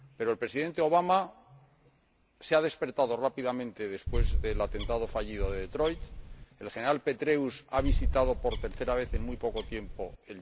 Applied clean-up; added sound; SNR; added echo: none; Bird; 0 dB; none.